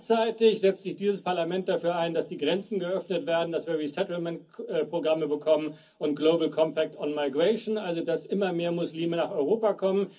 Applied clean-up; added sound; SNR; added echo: none; none; none; reverberation time 0.4 s.